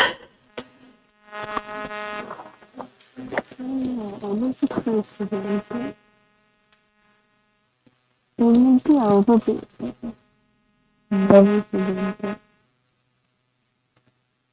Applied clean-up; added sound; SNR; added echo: neural mask model RNNoise.